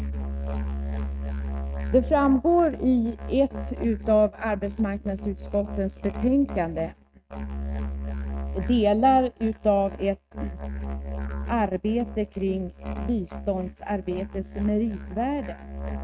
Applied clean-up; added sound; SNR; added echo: neural mask model RNNoise.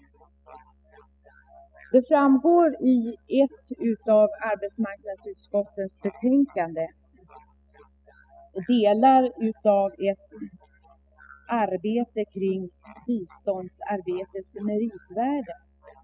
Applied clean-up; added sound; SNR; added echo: classical method spectral subtraction.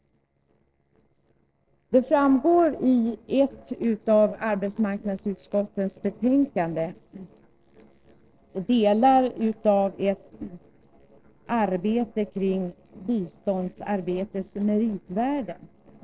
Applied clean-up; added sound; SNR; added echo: neural separator model SepFormer DNS4.